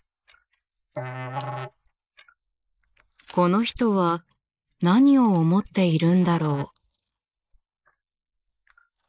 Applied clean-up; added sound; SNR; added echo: neural mask model Resemble Enhance denoiser.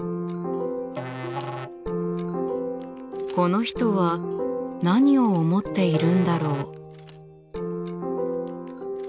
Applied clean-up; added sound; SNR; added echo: none; Musical instrument; 13 dB; none.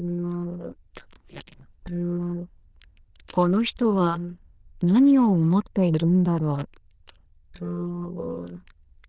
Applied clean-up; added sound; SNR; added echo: neural diffusion model UNIVERSE++.